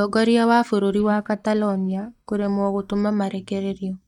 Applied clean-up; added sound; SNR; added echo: neural mask model DeepFilterNet 3.